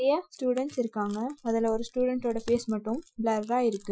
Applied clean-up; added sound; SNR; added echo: classical method Wiener filter.